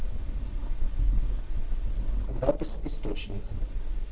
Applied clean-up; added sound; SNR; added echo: neural separator model SepFormer DNS4.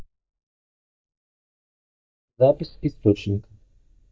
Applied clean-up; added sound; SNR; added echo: neural mask model DeepFilterNet 3.